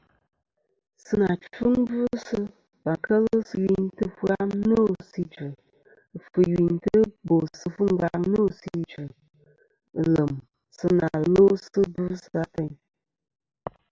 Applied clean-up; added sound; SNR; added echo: none; none; none; none.